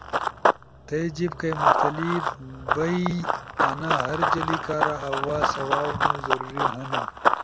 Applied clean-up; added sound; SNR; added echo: none; Run; -4 dB; none.